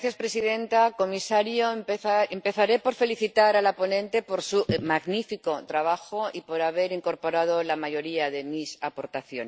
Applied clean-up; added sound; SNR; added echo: none; none; none; none.